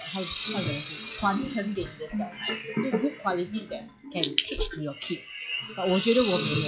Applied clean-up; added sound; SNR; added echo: classical method log-MMSE.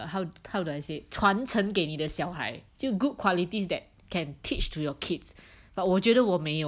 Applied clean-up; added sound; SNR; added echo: none; none; none; none.